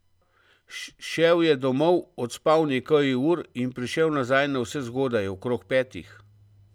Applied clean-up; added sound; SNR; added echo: none; none; none; none.